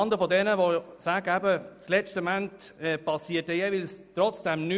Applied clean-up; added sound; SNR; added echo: none; none; none; none.